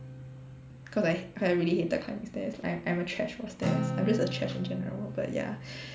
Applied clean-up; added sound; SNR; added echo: none; Acoustic guitar; 7 dB; none.